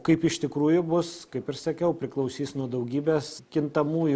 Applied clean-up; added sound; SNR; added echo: none; none; none; none.